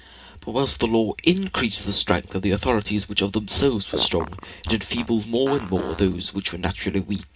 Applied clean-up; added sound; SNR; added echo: none; Fart; 12 dB; reverberation time 0.3 s.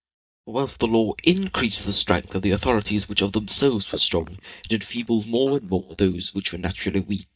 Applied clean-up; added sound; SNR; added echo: neural mask model DeepFilterNet 3.